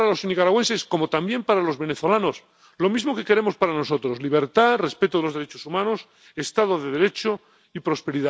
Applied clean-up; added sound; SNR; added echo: none; none; none; none.